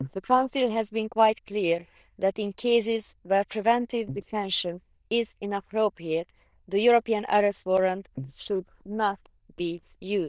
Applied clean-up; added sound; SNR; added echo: neural diffusion model UNIVERSE++.